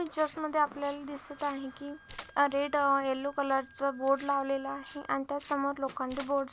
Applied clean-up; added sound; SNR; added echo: none; Wind instrument, woodwind instrument + Tearing; 20 dB; none.